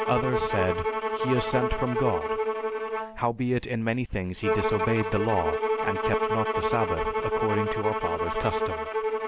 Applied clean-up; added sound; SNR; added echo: none; Bowed string instrument; -1 dB; none.